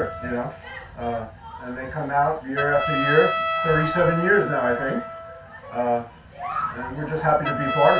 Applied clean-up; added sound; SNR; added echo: none; Trumpet; 6 dB; reverberation time 0.3 s.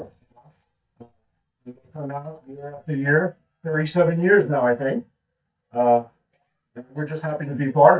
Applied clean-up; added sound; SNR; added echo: neural mask model DeepFilterNet 3.